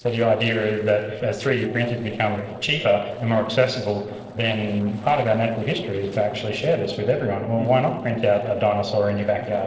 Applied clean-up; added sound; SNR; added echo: neural separator model SepFormer DNS4.